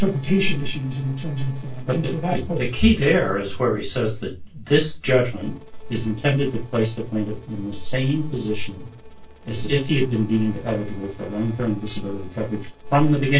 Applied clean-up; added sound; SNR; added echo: neural separator model SepFormer DNS4.